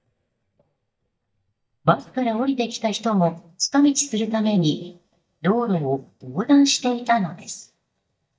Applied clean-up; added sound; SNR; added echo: neural mask model DeepFilterNet 3.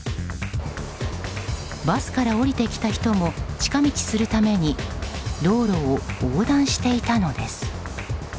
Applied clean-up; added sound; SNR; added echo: none; none; none; none.